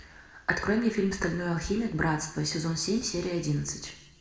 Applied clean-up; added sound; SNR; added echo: none; none; none; reverberation time 0.8 s.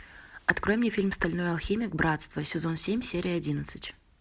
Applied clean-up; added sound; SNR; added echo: none; none; none; none.